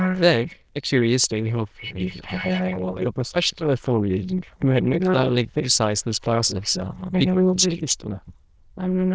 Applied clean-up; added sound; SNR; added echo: neural diffusion model UNIVERSE++.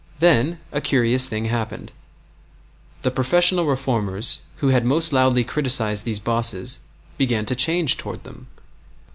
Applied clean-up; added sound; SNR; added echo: none; none; none; none.